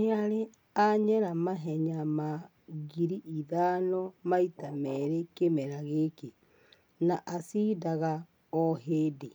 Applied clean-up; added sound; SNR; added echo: none; Glass; 18 dB; none.